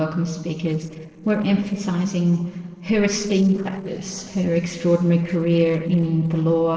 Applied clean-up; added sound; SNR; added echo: neural separator model SepFormer DNS4.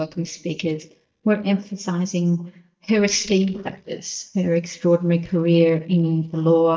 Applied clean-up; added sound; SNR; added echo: neural mask model DeepFilterNet 3.